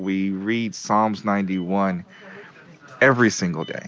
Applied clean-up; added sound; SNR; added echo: none; none; none; none.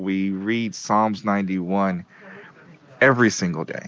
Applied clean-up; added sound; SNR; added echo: neural mask model Resemble Enhance denoiser.